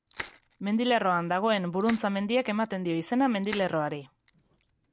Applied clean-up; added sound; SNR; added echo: none; Crushing; 19 dB; none.